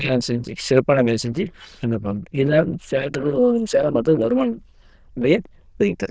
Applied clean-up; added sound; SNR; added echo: neural diffusion model UNIVERSE++.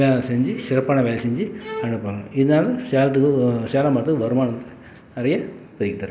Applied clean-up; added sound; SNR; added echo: none; Bowed string instrument; 13 dB; none.